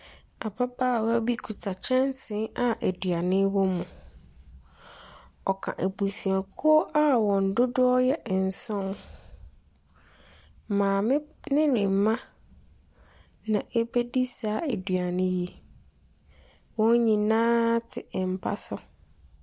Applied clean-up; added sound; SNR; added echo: none; none; none; none.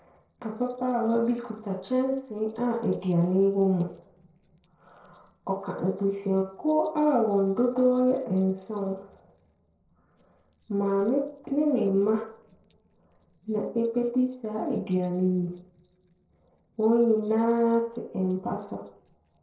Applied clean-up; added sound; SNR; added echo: neural separator model SepFormer DNS4.